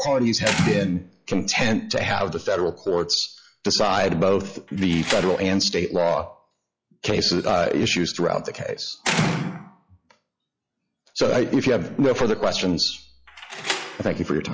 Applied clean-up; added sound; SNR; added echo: classical method log-MMSE.